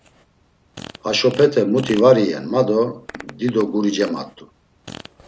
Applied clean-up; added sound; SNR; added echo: none; Fart; 20 dB; none.